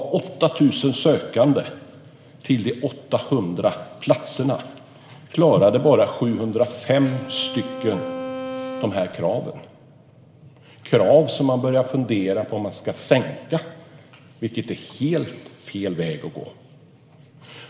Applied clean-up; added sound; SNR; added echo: none; Bowed string instrument; 11 dB; reverberation time 2.6 s.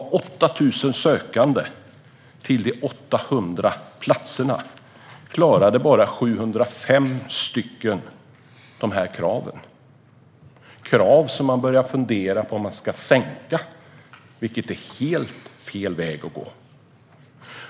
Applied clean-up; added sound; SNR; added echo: none; none; none; none.